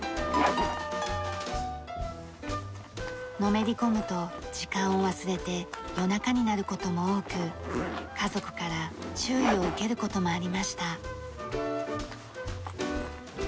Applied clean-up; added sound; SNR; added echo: none; Zipper (clothing); 9 dB; none.